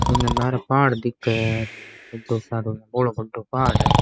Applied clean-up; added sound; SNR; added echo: none; Breathing; 2 dB; none.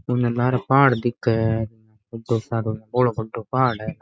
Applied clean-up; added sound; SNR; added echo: none; none; none; none.